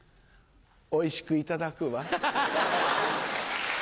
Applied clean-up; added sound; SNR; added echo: none; none; none; none.